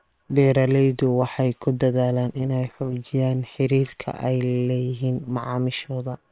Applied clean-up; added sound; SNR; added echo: neural separator model SepFormer WHAM!.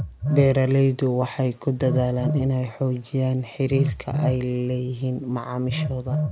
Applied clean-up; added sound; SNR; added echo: none; Telephone; 6 dB; none.